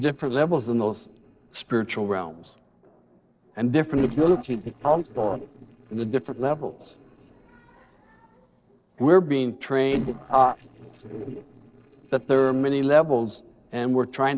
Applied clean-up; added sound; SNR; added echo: neural separator model SepFormer DNS4.